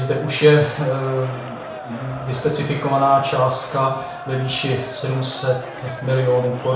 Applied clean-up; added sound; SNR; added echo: none; Crowd; 13 dB; reverberation time 0.6 s.